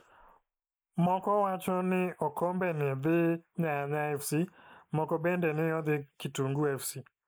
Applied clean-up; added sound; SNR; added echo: neural mask model Resemble Enhance denoiser.